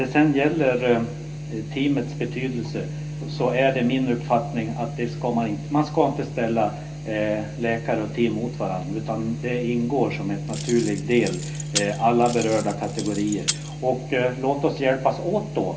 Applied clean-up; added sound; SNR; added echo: none; Keys jangling; 10 dB; reverberation time 0.3 s.